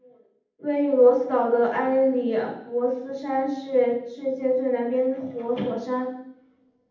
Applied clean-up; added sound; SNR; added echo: none; none; none; reverberation time 0.8 s.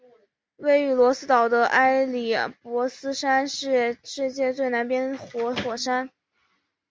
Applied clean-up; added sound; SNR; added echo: none; none; none; none.